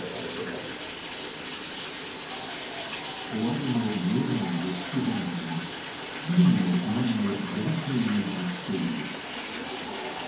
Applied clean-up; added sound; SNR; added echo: none; Bathtub (filling or washing); 6 dB; reverberation time 0.9 s.